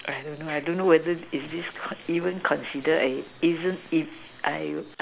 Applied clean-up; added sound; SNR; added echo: none; none; none; none.